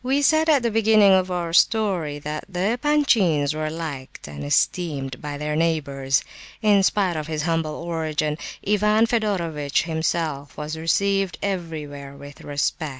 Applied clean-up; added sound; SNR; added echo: none; none; none; none.